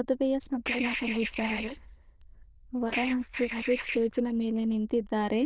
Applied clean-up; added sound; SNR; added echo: neural diffusion model UNIVERSE++.